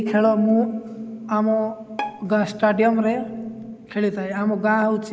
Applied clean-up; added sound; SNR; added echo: none; Bowed string instrument; 15 dB; none.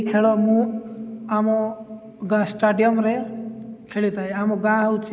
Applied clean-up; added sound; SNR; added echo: none; none; none; none.